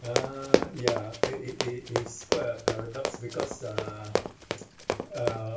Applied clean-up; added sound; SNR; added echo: none; Run; -4 dB; reverberation time 0.3 s.